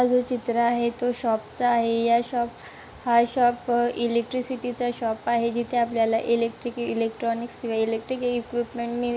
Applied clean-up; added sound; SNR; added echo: none; none; none; none.